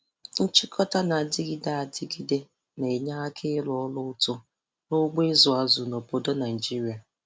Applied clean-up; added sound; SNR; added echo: none; none; none; none.